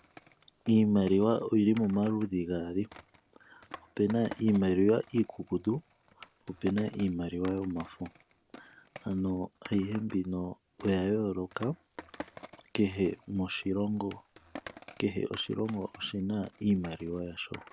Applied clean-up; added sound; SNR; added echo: none; Skateboard; 20 dB; none.